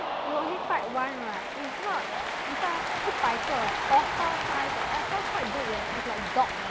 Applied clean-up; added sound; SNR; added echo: none; Cheering; 0 dB; none.